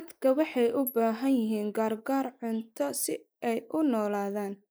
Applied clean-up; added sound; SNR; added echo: neural mask model Resemble Enhance denoiser.